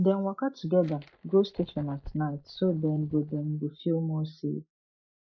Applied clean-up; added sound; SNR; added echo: neural mask model DeepFilterNet 3.